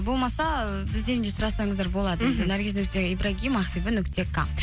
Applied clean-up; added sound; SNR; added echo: none; none; none; none.